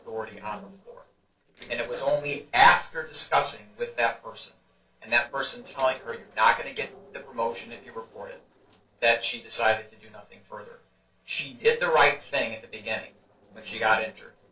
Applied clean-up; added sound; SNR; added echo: neural separator model SepFormer DNS4.